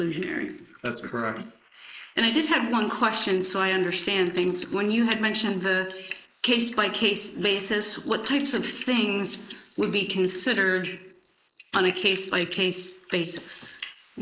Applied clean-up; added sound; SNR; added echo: neural mask model Resemble Enhance denoiser.